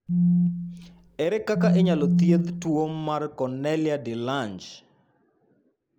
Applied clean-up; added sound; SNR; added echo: none; Telephone; -5 dB; none.